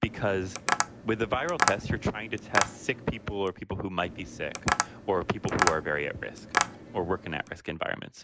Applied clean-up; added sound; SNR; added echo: none; Tap; 1 dB; none.